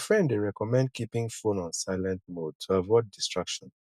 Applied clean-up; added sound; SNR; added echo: none; none; none; none.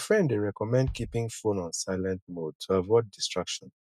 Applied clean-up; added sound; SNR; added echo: neural mask model RNNoise.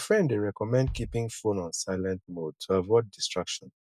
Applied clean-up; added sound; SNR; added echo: none; Bass drum; 14 dB; none.